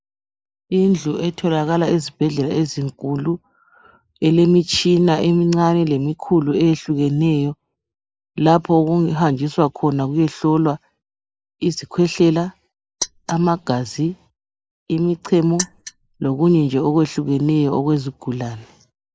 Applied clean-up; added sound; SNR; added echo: neural mask model Resemble Enhance denoiser.